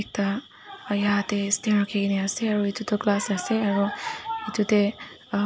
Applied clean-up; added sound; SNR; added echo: none; none; none; none.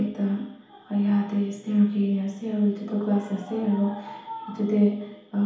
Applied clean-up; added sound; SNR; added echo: none; none; none; reverberation time 2.2 s.